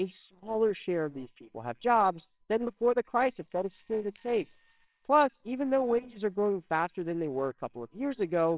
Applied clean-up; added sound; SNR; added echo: neural separator model SepFormer WHAMR!.